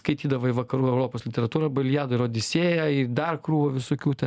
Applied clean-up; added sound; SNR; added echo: none; none; none; none.